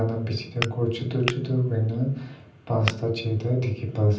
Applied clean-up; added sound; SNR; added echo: none; Tap / Glass; 10 dB; reverberation time 0.6 s.